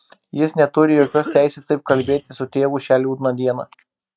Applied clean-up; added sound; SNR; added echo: neural mask model RNNoise.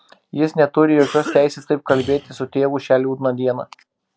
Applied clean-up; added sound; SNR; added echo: none; Cough; 13 dB; none.